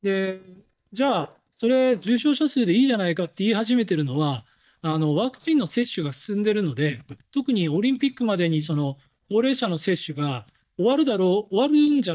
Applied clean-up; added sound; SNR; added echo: neural mask model DeepFilterNet 3.